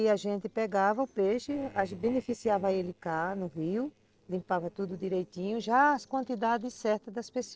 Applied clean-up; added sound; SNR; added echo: neural separator model SepFormer DNS4.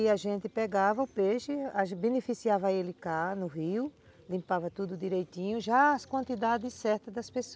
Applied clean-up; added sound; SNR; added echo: none; none; none; none.